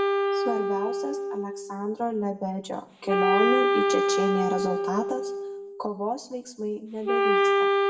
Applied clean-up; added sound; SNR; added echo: none; Wind instrument, woodwind instrument; -5 dB; reverberation time 0.6 s.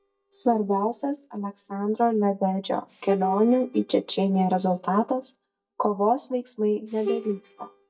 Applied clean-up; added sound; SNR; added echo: neural mask model DeepFilterNet 3.